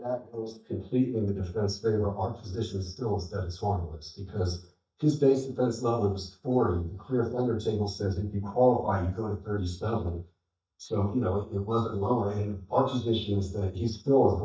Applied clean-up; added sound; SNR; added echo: neural mask model DeepFilterNet 3.